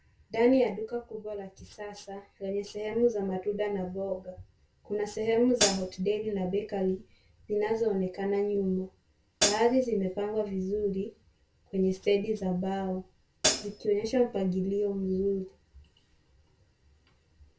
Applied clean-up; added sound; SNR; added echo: none; Hi-hat; -2 dB; reverberation time 0.2 s.